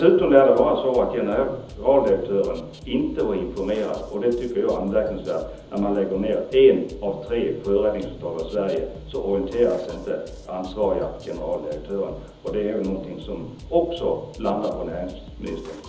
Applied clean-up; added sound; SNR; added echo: none; Drum kit; 18 dB; reverberation time 0.7 s.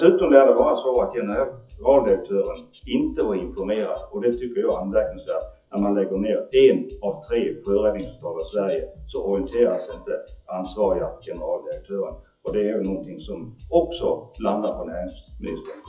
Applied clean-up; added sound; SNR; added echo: classical method WPE with log-MMSE.